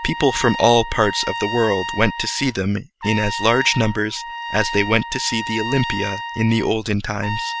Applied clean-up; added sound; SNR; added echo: none; Trumpet; 8 dB; none.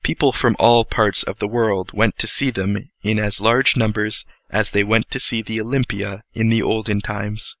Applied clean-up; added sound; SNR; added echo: none; none; none; none.